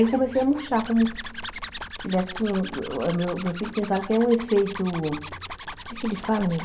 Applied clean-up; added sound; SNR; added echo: none; Zipper (clothing); 12 dB; reverberation time 1.0 s.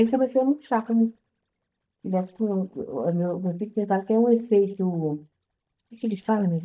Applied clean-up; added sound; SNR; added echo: neural mask model DeepFilterNet 3.